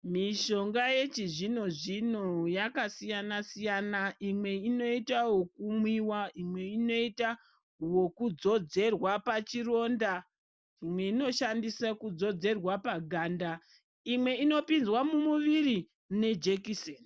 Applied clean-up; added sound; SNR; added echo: none; none; none; none.